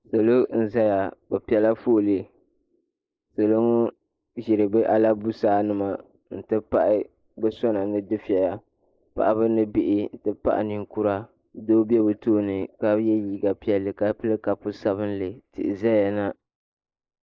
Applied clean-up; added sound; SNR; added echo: neural mask model Resemble Enhance denoiser.